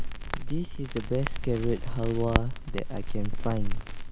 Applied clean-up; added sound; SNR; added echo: none; Crackle; -4 dB; none.